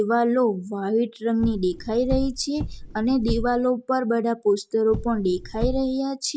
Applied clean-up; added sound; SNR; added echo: none; Car; 8 dB; none.